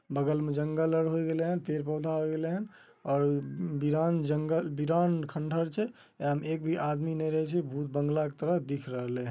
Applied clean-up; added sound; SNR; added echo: none; none; none; none.